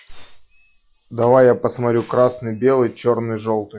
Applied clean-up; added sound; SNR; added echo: classical method log-MMSE.